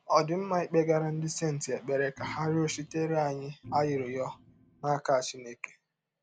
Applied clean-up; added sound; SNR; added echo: none; Organ; 18 dB; none.